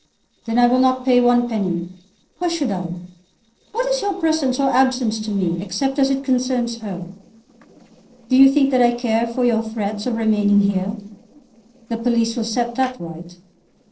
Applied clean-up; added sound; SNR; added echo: neural separator model SepFormer DNS4.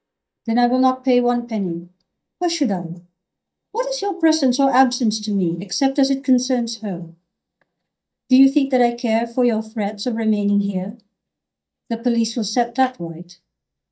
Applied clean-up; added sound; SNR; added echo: neural mask model DeepFilterNet 3.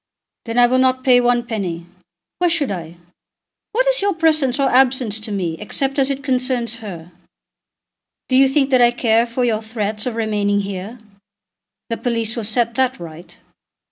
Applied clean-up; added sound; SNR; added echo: none; none; none; none.